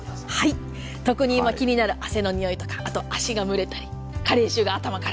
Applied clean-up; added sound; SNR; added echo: none; none; none; none.